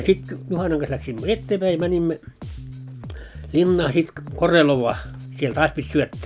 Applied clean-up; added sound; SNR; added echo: none; Bass guitar; 14 dB; none.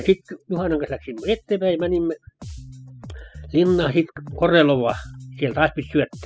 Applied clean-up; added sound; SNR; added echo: classical method spectral subtraction.